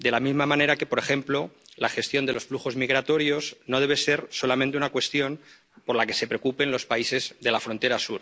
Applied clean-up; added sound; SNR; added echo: none; none; none; none.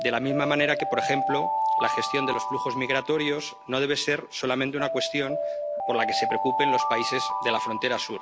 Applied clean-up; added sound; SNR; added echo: none; Alarm; 1 dB; none.